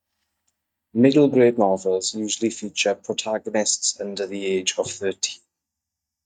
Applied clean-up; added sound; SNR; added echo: neural mask model DeepFilterNet 3.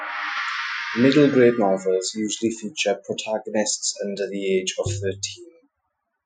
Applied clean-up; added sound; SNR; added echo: classical method Wiener filter.